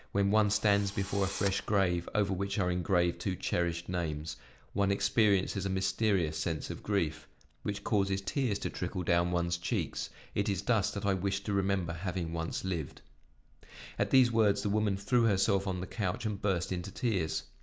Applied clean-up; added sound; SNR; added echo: none; Drill; 14 dB; none.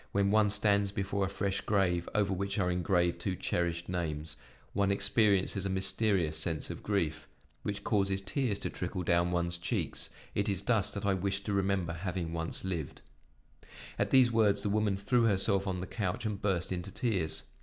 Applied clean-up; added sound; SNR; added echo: none; none; none; none.